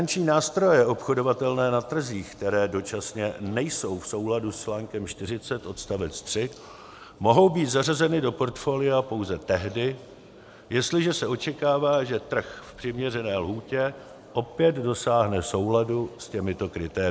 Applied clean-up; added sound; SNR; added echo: none; none; none; none.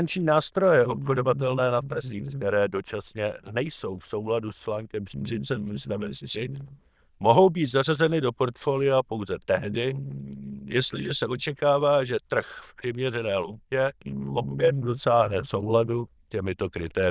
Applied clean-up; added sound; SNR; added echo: neural diffusion model UNIVERSE++.